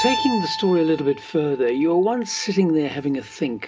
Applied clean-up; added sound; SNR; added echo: none; Keyboard (musical); 10 dB; reverberation time 0.3 s.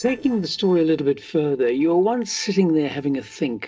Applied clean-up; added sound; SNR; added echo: neural separator model SepFormer DNS4.